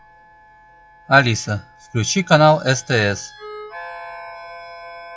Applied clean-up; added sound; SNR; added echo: classical method log-MMSE.